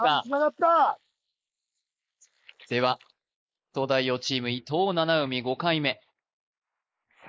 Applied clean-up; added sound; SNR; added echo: neural mask model Resemble Enhance denoiser.